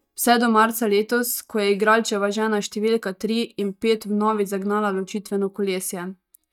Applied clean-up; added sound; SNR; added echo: neural mask model DeepFilterNet 3.